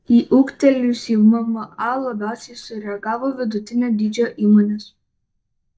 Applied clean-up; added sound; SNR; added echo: neural mask model DeepFilterNet 3.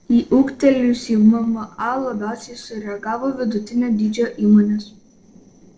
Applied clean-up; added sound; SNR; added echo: neural separator model SepFormer DNS4.